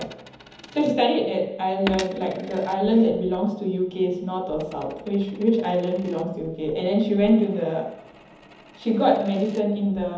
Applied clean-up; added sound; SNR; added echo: none; Coin (dropping); 20 dB; reverberation time 1.3 s.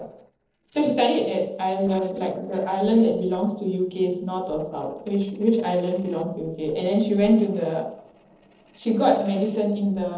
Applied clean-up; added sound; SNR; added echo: neural separator model SepFormer DNS4.